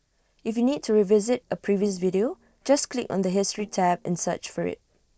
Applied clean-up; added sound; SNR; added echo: neural separator model SepFormer DNS4.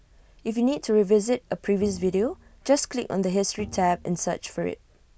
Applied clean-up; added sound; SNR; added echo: none; Bowed string instrument; 19 dB; none.